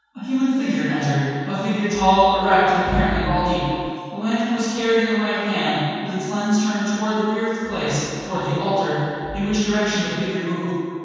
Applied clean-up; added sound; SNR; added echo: none; none; none; reverberation time 2.1 s.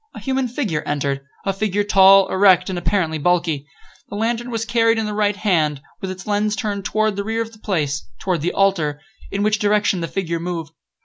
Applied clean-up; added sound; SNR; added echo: none; none; none; none.